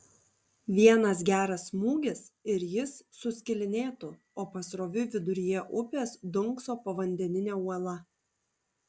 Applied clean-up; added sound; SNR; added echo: none; none; none; none.